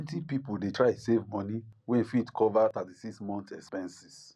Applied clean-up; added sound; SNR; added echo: none; none; none; none.